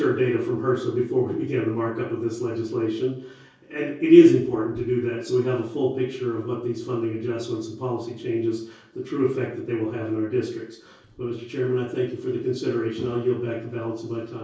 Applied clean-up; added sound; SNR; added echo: neural separator model SepFormer DNS4.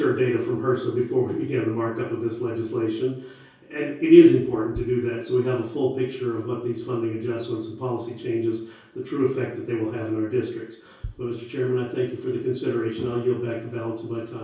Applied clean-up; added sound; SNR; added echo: none; Bass drum; 20 dB; reverberation time 0.6 s.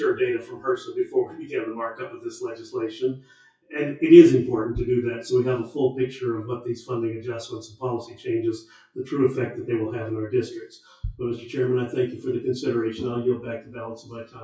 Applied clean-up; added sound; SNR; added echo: classical method WPE with log-MMSE.